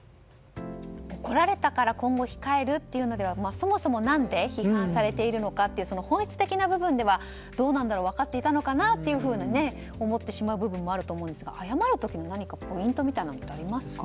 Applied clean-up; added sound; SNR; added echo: none; none; none; none.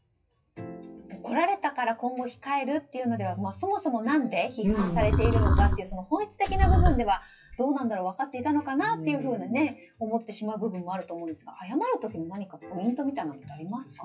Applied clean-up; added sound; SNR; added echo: classical method WPE with log-MMSE.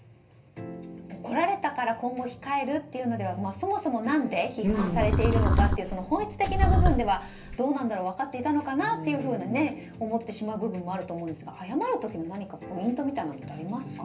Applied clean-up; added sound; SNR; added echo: none; Livestock, farm animals, working animals; -4 dB; reverberation time 0.3 s.